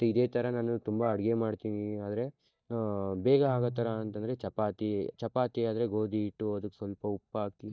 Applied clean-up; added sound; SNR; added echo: neural mask model DeepFilterNet 3.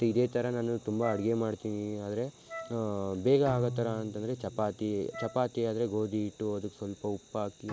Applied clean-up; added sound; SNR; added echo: none; Bowed string instrument + Wind instrument, woodwind instrument; 14 dB; none.